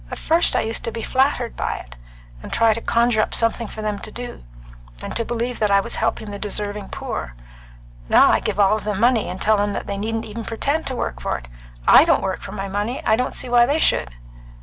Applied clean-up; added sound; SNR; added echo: none; none; none; none.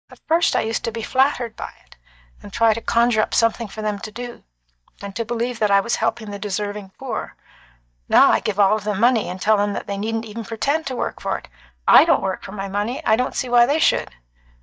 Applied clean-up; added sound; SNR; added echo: neural mask model DeepFilterNet 3.